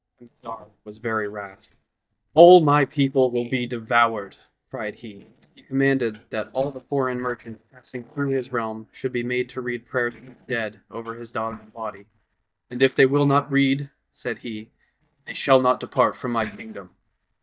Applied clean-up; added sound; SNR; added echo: neural mask model DeepFilterNet 3.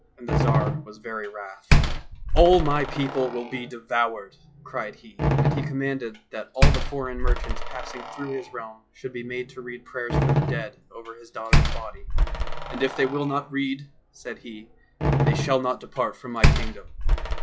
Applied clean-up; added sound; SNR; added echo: classical method log-MMSE.